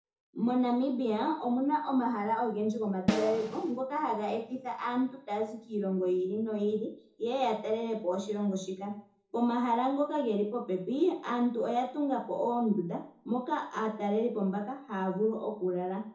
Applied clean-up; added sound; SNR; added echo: none; Snare drum; 2 dB; reverberation time 0.6 s.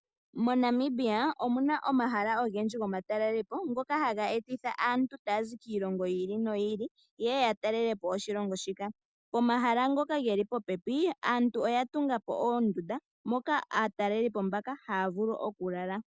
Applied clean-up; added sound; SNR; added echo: none; none; none; none.